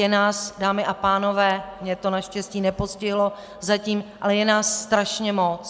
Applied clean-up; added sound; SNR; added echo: none; none; none; none.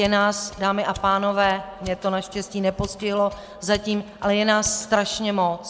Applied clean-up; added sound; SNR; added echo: none; Mechanisms; 20 dB; none.